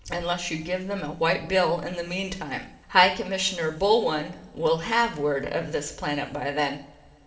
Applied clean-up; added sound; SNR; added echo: none; none; none; reverberation time 1.8 s.